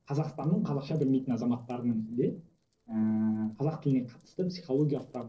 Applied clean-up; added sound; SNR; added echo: neural separator model SepFormer DNS4.